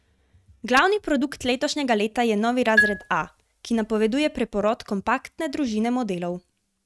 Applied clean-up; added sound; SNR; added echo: neural mask model RNNoise.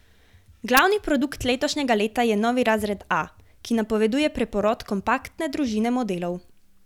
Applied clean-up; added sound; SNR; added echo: none; none; none; none.